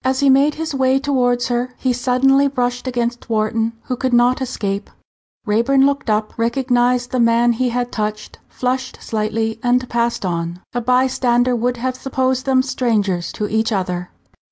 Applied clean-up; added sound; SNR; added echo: none; none; none; none.